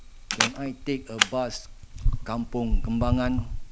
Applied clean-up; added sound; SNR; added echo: none; Camera; -3 dB; none.